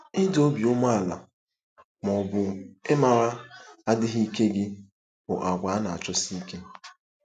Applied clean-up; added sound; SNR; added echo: none; none; none; none.